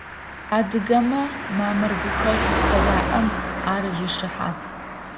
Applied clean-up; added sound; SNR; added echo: none; Car passing by; 1 dB; reverberation time 0.9 s.